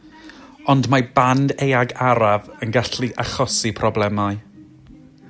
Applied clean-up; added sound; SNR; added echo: none; none; none; none.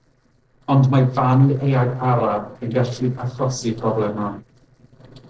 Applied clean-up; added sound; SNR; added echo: neural separator model SepFormer DNS4.